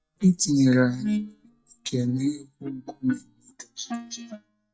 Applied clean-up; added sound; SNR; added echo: neural mask model DeepFilterNet 3.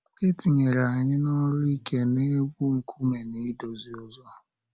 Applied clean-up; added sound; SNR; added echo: none; none; none; none.